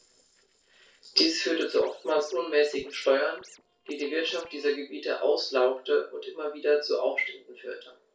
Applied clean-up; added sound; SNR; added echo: neural separator model SepFormer DNS4.